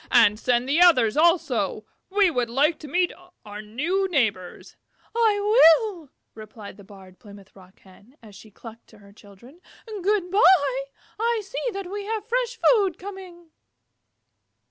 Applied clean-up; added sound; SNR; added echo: none; none; none; none.